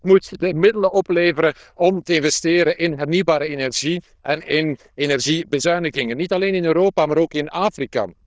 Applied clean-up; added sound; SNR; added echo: neural diffusion model UNIVERSE++.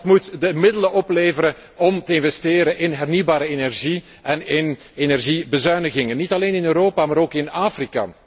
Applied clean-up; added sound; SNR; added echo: none; none; none; none.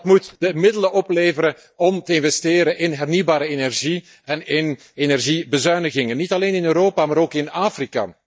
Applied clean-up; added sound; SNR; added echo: neural mask model DeepFilterNet 3.